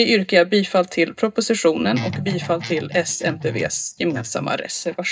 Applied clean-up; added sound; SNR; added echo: neural mask model DeepFilterNet 3.